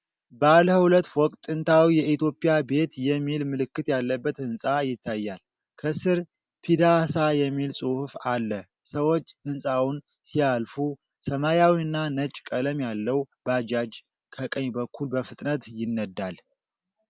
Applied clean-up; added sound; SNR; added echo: none; none; none; none.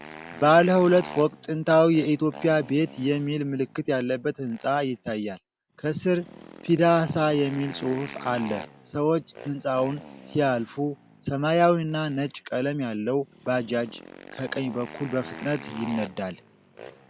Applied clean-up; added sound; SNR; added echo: none; Motorcycle; 18 dB; none.